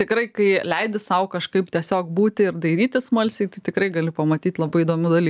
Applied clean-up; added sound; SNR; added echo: none; none; none; none.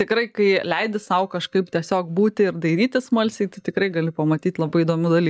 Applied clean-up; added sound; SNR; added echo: neural mask model DeepFilterNet 3.